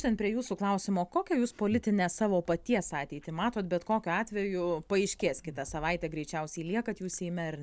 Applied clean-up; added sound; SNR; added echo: none; none; none; none.